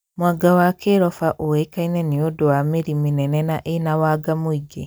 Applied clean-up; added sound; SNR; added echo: none; none; none; none.